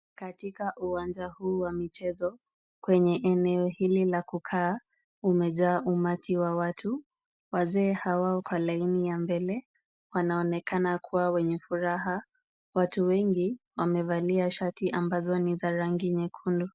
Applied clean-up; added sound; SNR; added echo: none; none; none; none.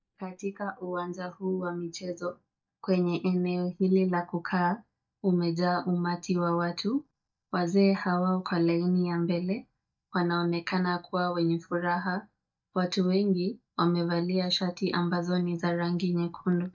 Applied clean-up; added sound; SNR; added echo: neural mask model DeepFilterNet 3.